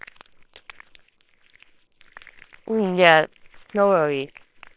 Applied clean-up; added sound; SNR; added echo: neural separator model SepFormer WHAMR!.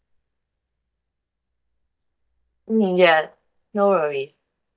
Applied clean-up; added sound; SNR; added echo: neural mask model DeepFilterNet 3.